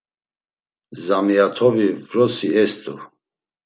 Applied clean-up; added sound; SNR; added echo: none; none; none; none.